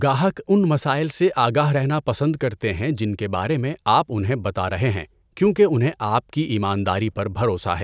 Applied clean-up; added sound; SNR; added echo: none; none; none; none.